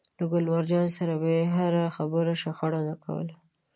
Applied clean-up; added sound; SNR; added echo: none; none; none; none.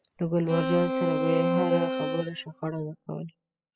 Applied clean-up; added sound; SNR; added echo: classical method spectral subtraction.